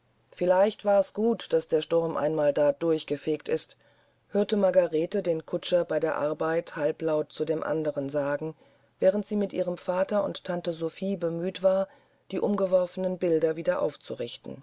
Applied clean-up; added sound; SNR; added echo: none; none; none; none.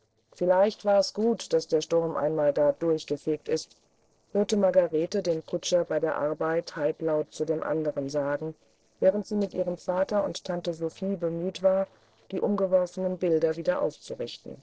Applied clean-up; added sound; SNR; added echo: neural separator model SepFormer DNS4.